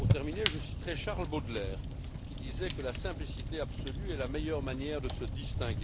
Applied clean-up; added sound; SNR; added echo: none; Fire; -4 dB; none.